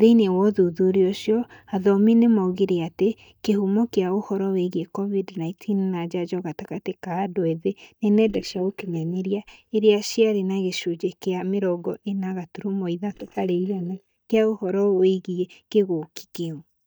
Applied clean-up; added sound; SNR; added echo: neural mask model DeepFilterNet 3.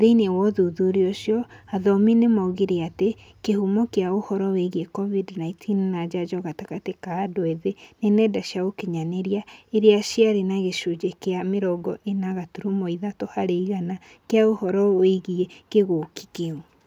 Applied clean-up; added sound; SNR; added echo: none; none; none; none.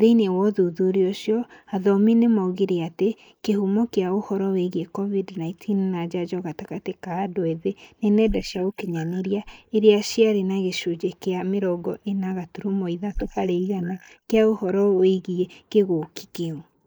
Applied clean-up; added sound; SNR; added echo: neural mask model Resemble Enhance denoiser.